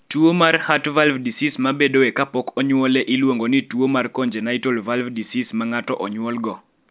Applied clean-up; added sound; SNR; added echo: none; none; none; none.